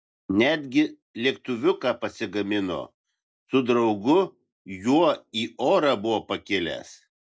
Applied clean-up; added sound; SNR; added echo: none; none; none; none.